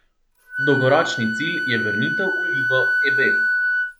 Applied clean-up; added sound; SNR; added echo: none; Wind instrument, woodwind instrument; -2 dB; none.